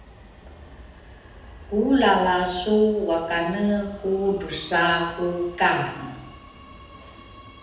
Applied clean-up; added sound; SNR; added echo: none; Subway, metro, underground; 19 dB; reverberation time 0.9 s.